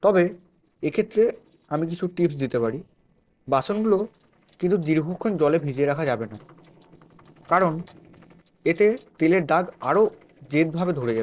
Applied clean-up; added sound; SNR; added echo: neural separator model SepFormer DNS4.